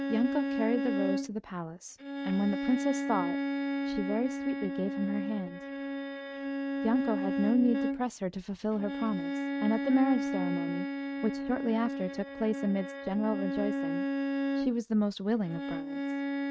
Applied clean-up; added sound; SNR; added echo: neural mask model RNNoise.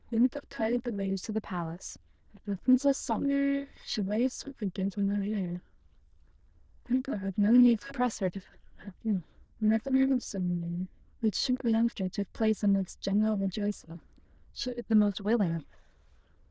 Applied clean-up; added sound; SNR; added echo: neural diffusion model UNIVERSE++.